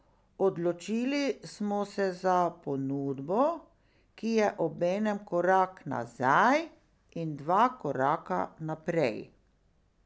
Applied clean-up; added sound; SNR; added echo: none; none; none; none.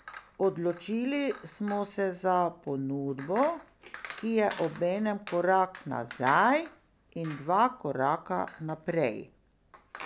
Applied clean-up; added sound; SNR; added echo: none; Chink, clink; 11 dB; none.